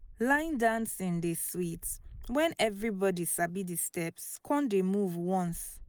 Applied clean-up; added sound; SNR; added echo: neural mask model Resemble Enhance denoiser.